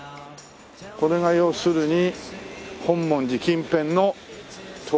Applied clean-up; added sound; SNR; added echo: none; none; none; none.